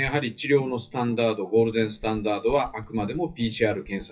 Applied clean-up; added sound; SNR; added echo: classical method WPE with log-MMSE.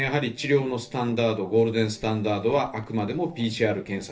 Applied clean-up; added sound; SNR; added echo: neural separator model SepFormer DNS4.